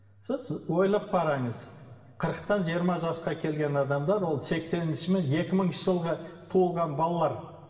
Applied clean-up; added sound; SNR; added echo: none; none; none; reverberation time 1.8 s.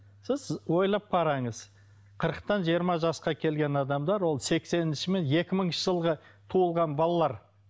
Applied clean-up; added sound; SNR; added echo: none; none; none; none.